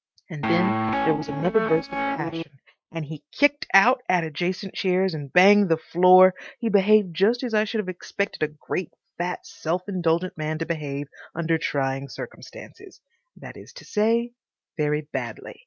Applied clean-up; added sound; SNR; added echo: neural mask model RNNoise.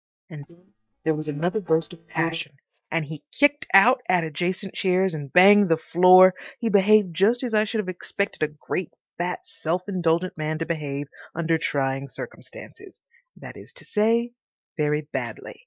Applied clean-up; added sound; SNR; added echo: neural mask model DeepFilterNet 3.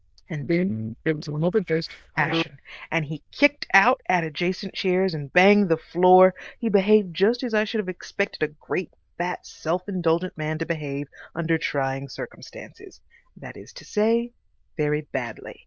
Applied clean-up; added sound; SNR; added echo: neural diffusion model UNIVERSE++.